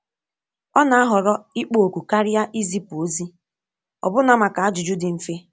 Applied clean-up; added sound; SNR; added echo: none; none; none; none.